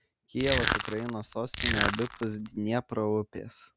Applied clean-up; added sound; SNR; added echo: none; Crushing; -3 dB; none.